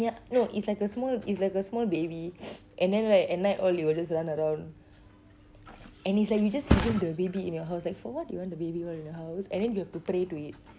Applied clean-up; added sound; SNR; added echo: none; Thump, thud; 9 dB; none.